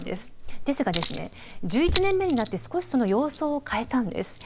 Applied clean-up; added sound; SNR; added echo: none; Chink, clink; 6 dB; none.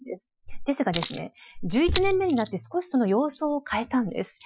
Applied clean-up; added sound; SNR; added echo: classical method Wiener filter.